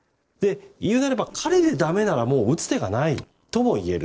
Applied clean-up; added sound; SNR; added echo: neural separator model SepFormer DNS4.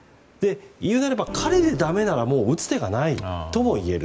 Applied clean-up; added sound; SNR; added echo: none; Organ; 12 dB; none.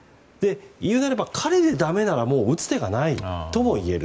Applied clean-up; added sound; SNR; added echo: none; none; none; none.